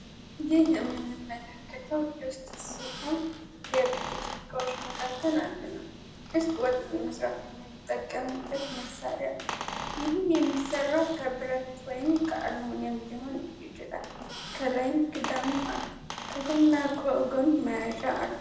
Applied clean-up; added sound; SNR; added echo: none; Squeak; 11 dB; reverberation time 0.8 s.